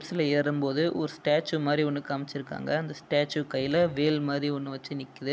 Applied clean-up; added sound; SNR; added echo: none; none; none; none.